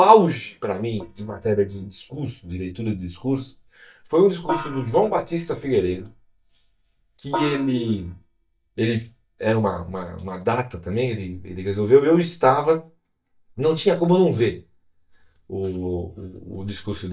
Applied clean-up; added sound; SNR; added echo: neural mask model DeepFilterNet 3.